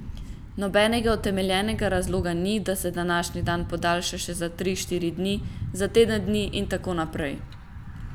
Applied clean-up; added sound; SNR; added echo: none; Thunder / Bicycle; 9 dB; none.